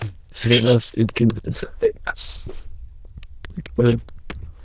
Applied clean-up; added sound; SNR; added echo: neural diffusion model UNIVERSE++.